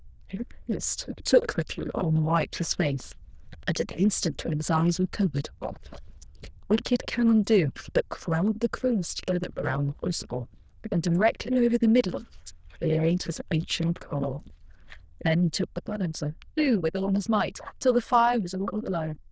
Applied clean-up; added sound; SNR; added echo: neural diffusion model UNIVERSE++.